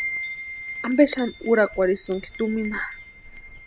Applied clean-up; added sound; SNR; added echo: none; Wind chime; 11 dB; none.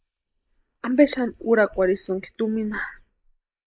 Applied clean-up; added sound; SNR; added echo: neural mask model Resemble Enhance denoiser.